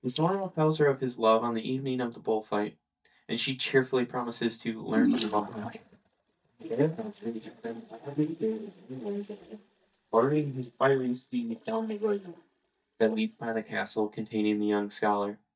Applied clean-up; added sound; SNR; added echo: neural mask model DeepFilterNet 3.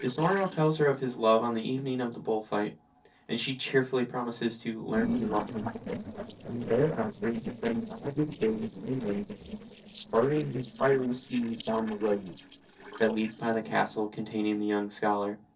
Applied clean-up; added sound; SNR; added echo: neural separator model SepFormer DNS4.